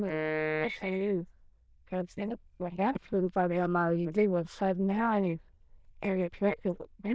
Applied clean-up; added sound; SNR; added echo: neural diffusion model UNIVERSE++.